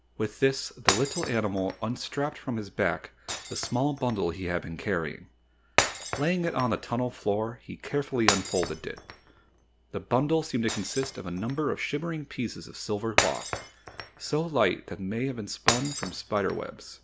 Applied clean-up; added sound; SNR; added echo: none; Shatter; 5 dB; none.